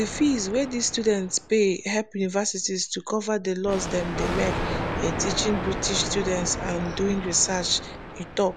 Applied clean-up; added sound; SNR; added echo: none; Thunder; 6 dB; none.